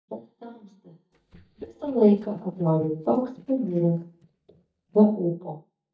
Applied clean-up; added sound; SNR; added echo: neural mask model DeepFilterNet 3.